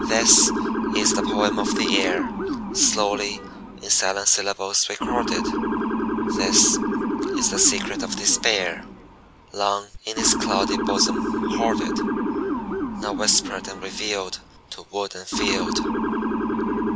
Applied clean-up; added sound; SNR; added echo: none; Motor vehicle (road) / Siren; 1 dB; none.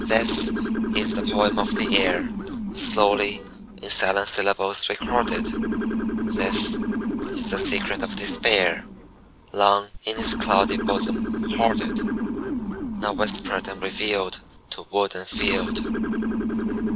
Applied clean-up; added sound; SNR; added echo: neural separator model SepFormer DNS4.